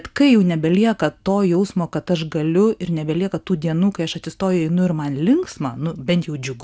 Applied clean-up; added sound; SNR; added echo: none; none; none; none.